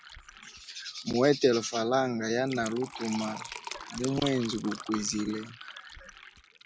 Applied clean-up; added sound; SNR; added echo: none; Fill (with liquid); 13 dB; none.